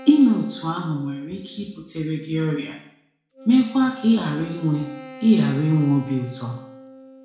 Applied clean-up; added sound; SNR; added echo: none; Wind instrument, woodwind instrument; 20 dB; reverberation time 0.6 s.